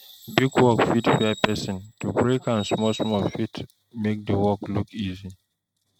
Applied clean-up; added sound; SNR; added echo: neural mask model RNNoise.